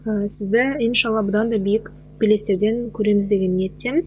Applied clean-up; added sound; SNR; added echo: none; none; none; none.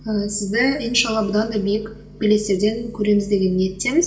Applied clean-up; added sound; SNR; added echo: none; none; none; reverberation time 1.4 s.